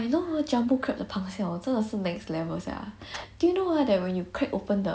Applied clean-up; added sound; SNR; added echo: none; none; none; none.